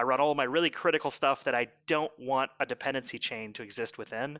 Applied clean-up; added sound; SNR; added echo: none; none; none; none.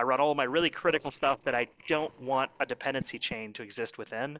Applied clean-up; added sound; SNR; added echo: neural separator model SepFormer DNS4.